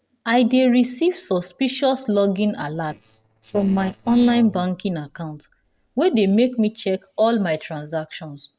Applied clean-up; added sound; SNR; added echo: neural separator model SepFormer DNS4.